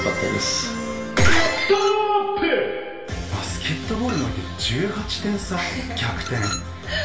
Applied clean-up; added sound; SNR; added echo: none; Chink, clink; 17 dB; reverberation time 0.4 s.